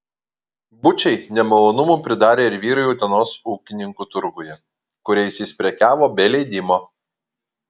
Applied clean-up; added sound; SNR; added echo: none; none; none; none.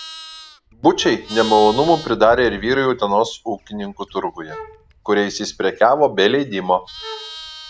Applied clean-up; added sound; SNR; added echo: none; Wind instrument, woodwind instrument + Livestock, farm animals, working animals; 17 dB; none.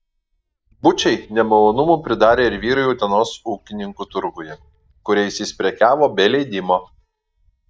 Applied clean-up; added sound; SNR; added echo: neural mask model DeepFilterNet 3.